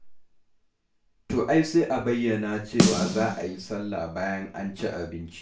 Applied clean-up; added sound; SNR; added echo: none; Snare drum; 0 dB; reverberation time 0.3 s.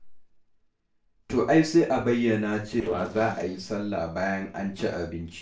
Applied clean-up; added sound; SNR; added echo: neural separator model SepFormer DNS4.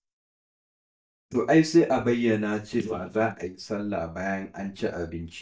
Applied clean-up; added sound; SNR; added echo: neural mask model DeepFilterNet 3.